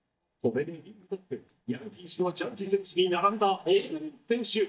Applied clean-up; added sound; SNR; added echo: neural mask model DeepFilterNet 3.